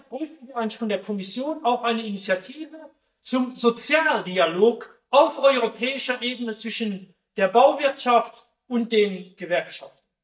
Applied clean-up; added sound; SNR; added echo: neural mask model DeepFilterNet 3.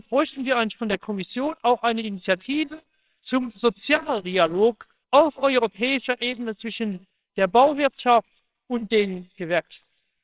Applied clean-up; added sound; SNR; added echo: neural separator model SepFormer WHAMR!.